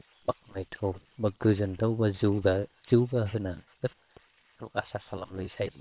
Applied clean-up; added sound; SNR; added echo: neural separator model SepFormer WHAM!.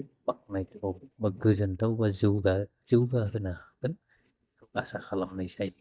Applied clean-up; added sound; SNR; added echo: neural mask model DeepFilterNet 3.